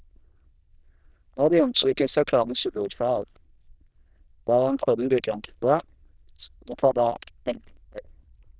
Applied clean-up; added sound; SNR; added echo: neural diffusion model UNIVERSE++.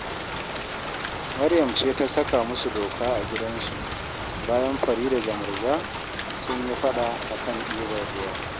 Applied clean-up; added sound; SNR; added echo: none; Rain; 4 dB; none.